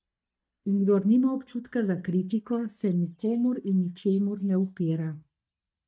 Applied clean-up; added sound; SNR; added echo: neural mask model DeepFilterNet 3.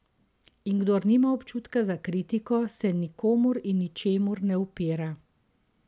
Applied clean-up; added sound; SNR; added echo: none; none; none; none.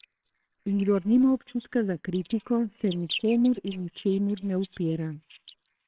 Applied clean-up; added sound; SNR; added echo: neural separator model SepFormer WHAMR!.